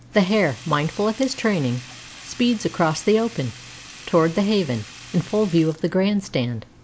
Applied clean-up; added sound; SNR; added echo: none; Sink (filling or washing); 20 dB; none.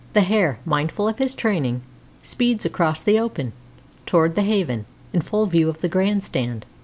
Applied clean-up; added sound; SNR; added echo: none; none; none; none.